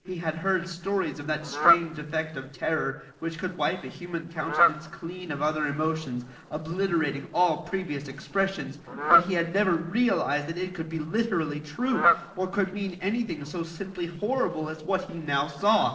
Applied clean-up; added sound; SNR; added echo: neural separator model SepFormer DNS4.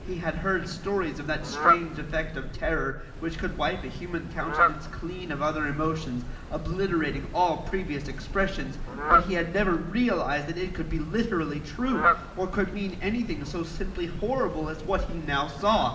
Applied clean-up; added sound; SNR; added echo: none; Fowl; 4 dB; reverberation time 1.4 s.